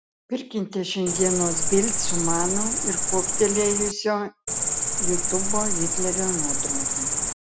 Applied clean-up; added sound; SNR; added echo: none; Cricket; -4 dB; none.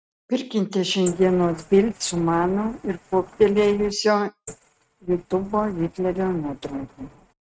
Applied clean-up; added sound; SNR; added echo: neural mask model RNNoise.